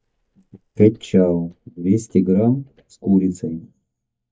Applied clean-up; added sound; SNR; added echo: neural mask model DeepFilterNet 3.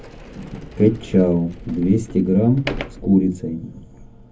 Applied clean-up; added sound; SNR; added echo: none; Sliding door; 14 dB; reverberation time 0.3 s.